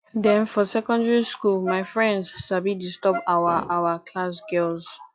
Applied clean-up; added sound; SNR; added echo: classical method log-MMSE.